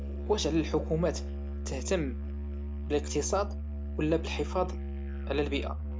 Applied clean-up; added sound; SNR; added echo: none; Musical instrument; 2 dB; none.